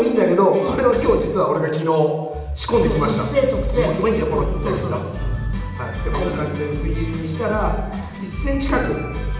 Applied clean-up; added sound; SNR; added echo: none; none; none; reverberation time 0.9 s.